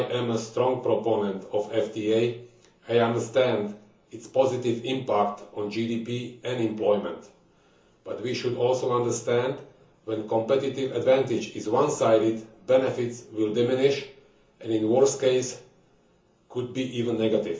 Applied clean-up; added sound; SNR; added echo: none; none; none; reverberation time 0.8 s.